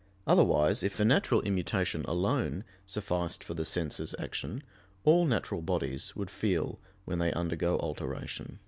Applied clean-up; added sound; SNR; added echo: none; none; none; none.